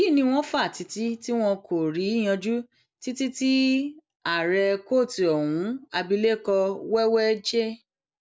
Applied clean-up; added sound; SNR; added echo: none; none; none; none.